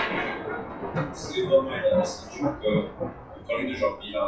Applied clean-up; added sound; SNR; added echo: classical method WPE with log-MMSE.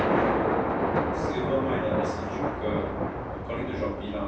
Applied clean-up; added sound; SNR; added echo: none; Thunder; -4 dB; reverberation time 1.0 s.